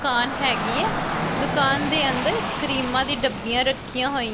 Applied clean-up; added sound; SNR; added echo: none; Rain / Dog; 4 dB; none.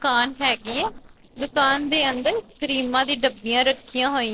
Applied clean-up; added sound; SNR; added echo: neural separator model SepFormer DNS4.